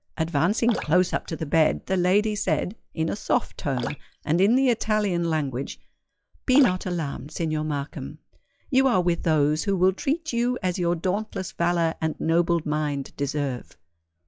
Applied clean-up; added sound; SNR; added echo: classical method log-MMSE.